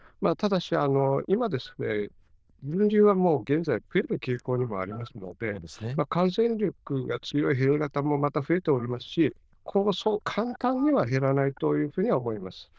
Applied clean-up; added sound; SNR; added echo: neural diffusion model UNIVERSE++.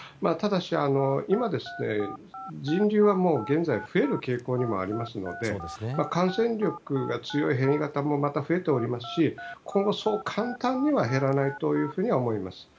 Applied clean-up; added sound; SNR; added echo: none; Telephone; 15 dB; none.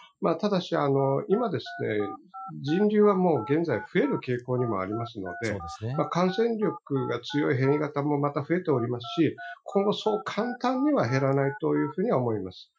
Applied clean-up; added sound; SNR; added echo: classical method Wiener filter.